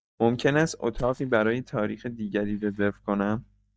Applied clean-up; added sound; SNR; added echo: neural mask model DeepFilterNet 3.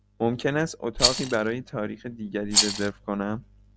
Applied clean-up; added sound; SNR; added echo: none; Rattle; -1 dB; none.